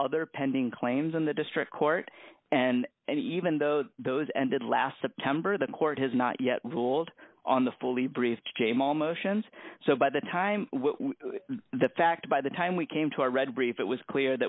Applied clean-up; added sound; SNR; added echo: none; none; none; none.